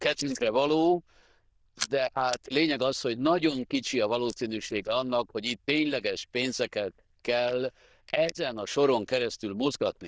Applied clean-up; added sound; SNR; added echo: neural diffusion model UNIVERSE++.